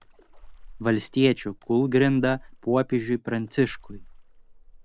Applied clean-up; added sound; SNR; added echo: none; Splash, splatter; 19 dB; none.